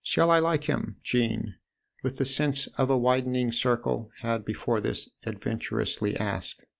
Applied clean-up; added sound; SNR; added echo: none; none; none; none.